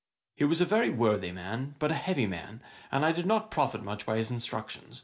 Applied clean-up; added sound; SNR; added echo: none; none; none; none.